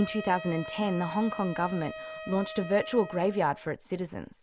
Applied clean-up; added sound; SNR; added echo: none; Wind instrument, woodwind instrument; 12 dB; none.